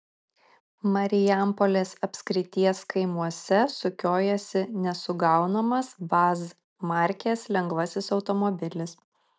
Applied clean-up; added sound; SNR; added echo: none; none; none; none.